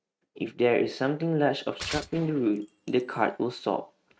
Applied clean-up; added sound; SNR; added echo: neural mask model RNNoise.